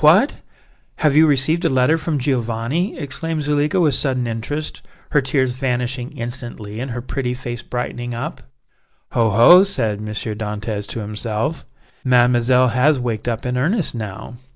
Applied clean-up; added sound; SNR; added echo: none; none; none; none.